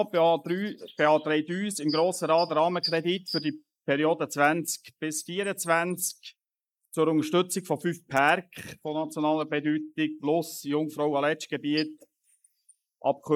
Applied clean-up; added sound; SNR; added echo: neural mask model Resemble Enhance denoiser.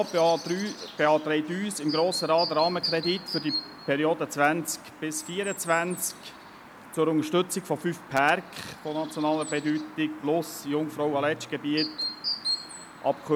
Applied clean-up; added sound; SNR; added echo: none; Chirp, tweet; 11 dB; none.